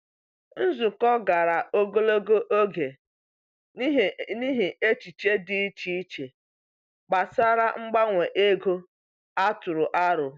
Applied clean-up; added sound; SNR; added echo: none; none; none; none.